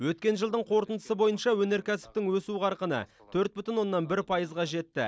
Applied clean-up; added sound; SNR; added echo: none; none; none; none.